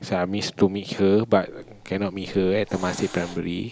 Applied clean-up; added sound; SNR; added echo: none; Hiss; 19 dB; none.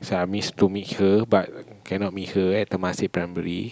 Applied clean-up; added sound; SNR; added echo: none; none; none; none.